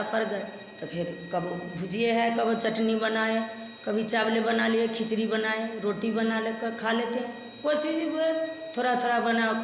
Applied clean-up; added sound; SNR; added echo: none; Bowed string instrument; 19 dB; none.